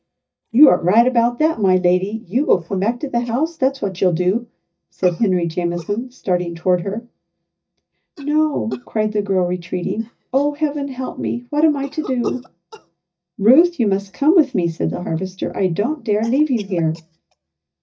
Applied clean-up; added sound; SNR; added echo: neural mask model DeepFilterNet 3.